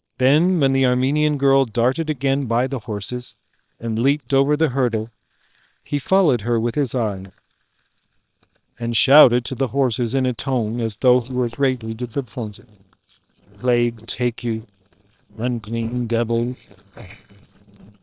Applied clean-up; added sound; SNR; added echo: neural separator model SepFormer WHAM!.